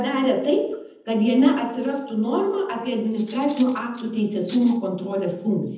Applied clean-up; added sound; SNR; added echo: none; Cutlery, silverware; 13 dB; reverberation time 0.8 s.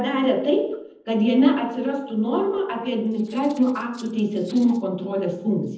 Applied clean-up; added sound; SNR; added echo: neural separator model SepFormer DNS4.